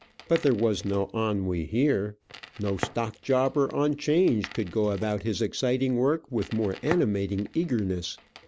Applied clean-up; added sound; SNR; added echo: none; Crackle; 17 dB; none.